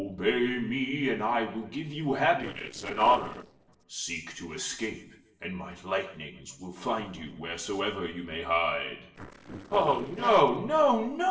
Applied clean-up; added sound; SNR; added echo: neural separator model SepFormer DNS4.